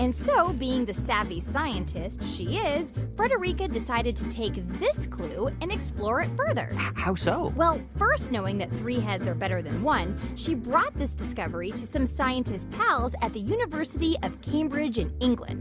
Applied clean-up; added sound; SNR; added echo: none; none; none; none.